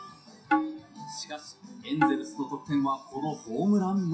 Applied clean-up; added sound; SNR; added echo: classical method WPE with log-MMSE.